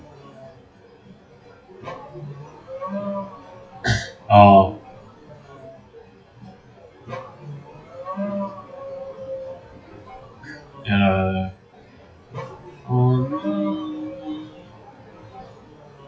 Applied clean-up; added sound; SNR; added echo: classical method WPE with log-MMSE.